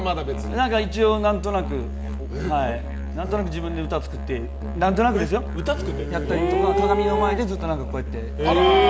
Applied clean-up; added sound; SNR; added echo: none; Musical instrument; 6 dB; none.